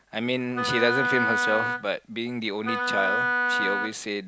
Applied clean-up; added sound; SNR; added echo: none; Wind instrument, woodwind instrument; -1 dB; none.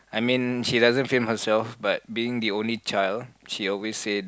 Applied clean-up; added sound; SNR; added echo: none; none; none; none.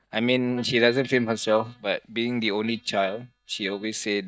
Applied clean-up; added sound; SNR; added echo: neural mask model DeepFilterNet 3.